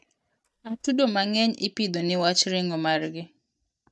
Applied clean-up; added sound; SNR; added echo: neural mask model DeepFilterNet 3.